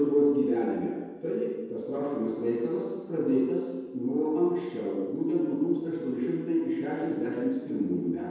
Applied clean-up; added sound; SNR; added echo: none; none; none; reverberation time 1.2 s.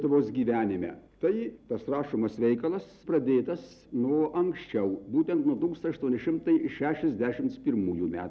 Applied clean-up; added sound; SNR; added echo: none; none; none; none.